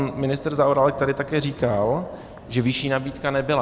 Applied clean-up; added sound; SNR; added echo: none; Thunder; 18 dB; none.